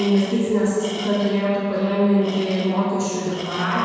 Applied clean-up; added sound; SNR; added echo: none; Tools; 15 dB; reverberation time 1.9 s.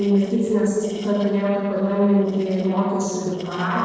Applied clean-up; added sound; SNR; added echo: neural separator model SepFormer DNS4.